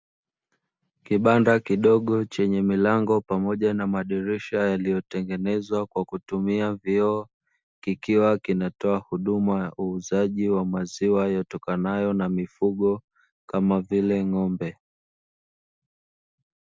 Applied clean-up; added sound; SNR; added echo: none; none; none; none.